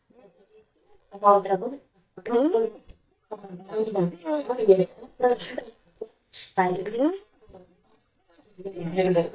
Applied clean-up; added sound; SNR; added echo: neural mask model DeepFilterNet 3.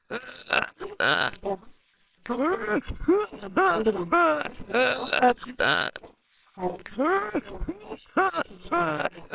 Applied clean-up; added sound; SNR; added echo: neural separator model SepFormer WHAMR!.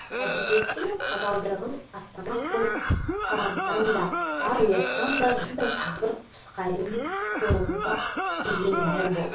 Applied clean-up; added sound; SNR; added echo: none; Cough; 1 dB; reverberation time 0.3 s.